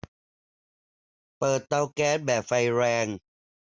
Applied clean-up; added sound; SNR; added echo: none; none; none; none.